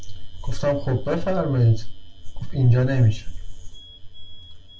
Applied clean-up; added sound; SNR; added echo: none; none; none; reverberation time 0.2 s.